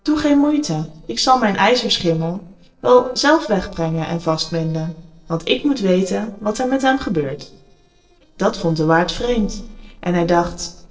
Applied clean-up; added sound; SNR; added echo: neural separator model SepFormer DNS4.